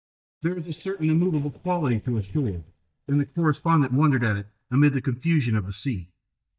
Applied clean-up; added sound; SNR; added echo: neural mask model DeepFilterNet 3.